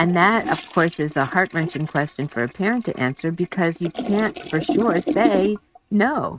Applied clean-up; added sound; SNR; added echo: neural mask model RNNoise.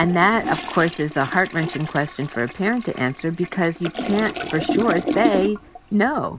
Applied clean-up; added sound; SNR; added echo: none; Toilet flush; 7 dB; none.